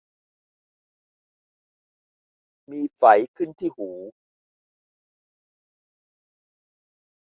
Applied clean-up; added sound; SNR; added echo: none; none; none; none.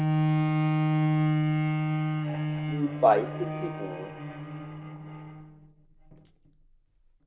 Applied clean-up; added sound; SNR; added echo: none; Bowed string instrument; -5 dB; reverberation time 0.7 s.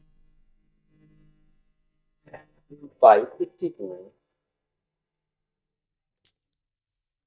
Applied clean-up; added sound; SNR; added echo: neural mask model DeepFilterNet 3.